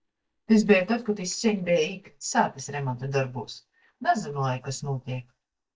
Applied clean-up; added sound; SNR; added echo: neural mask model DeepFilterNet 3.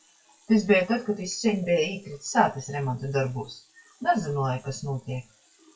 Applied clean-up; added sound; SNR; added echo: classical method WPE with log-MMSE.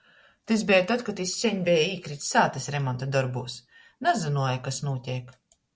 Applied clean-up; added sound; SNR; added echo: none; none; none; none.